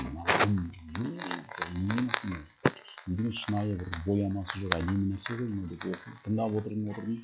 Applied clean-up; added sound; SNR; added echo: classical method log-MMSE.